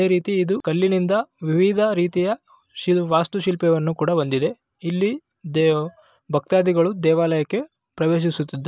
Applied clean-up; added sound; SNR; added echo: none; none; none; none.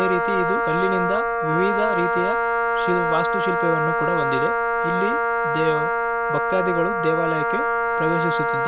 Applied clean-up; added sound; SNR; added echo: none; Wind instrument, woodwind instrument; -5 dB; none.